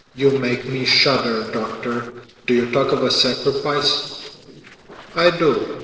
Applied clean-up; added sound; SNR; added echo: neural separator model SepFormer DNS4.